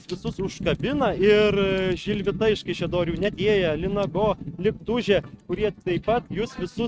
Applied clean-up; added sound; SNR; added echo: neural mask model RNNoise.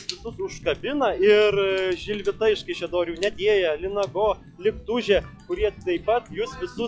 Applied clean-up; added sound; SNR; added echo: classical method log-MMSE.